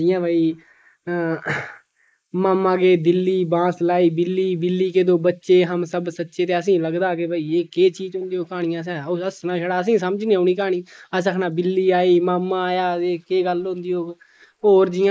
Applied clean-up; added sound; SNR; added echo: neural mask model Resemble Enhance denoiser.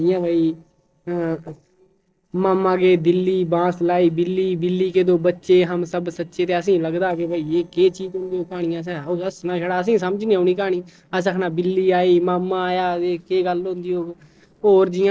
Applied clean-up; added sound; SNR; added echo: neural separator model SepFormer DNS4.